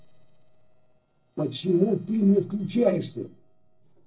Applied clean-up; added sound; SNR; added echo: neural separator model SepFormer DNS4.